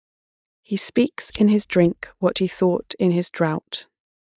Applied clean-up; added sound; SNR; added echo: neural mask model DeepFilterNet 3.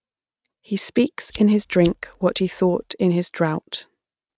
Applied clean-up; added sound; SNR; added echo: neural mask model RNNoise.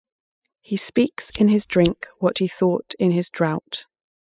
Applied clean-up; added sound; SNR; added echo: classical method spectral subtraction.